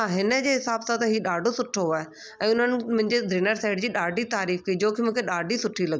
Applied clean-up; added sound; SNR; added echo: none; none; none; none.